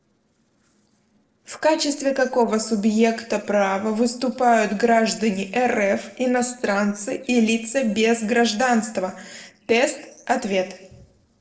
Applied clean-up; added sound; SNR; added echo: neural separator model SepFormer DNS4.